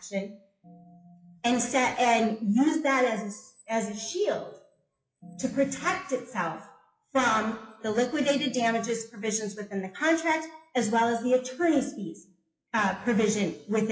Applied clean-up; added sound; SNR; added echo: classical method WPE with log-MMSE.